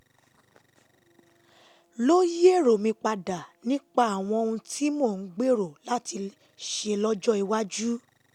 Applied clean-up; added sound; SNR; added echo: none; none; none; none.